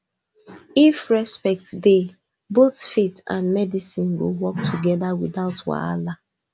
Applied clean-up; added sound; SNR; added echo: none; none; none; none.